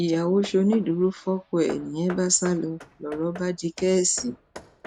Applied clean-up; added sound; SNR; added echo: none; Hammer / Wood; 19 dB; none.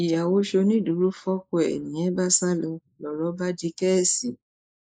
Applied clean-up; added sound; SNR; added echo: neural mask model Resemble Enhance denoiser.